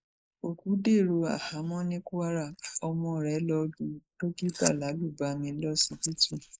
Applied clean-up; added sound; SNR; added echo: neural mask model Resemble Enhance denoiser.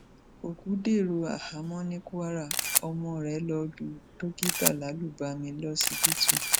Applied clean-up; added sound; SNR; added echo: none; Camera; 1 dB; none.